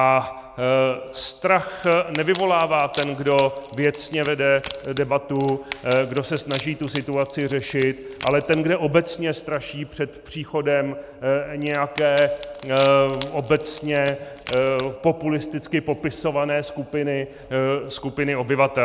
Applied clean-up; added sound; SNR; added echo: none; Wood; 17 dB; none.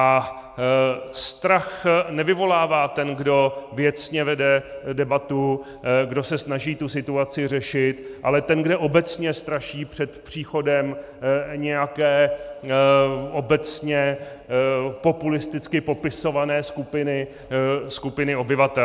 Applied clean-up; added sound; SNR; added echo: none; none; none; none.